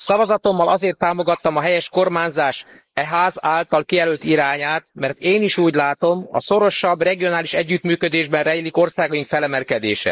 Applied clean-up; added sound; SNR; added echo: neural mask model Resemble Enhance denoiser.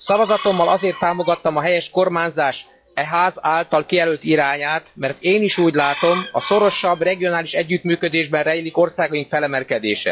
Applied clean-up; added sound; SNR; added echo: classical method log-MMSE.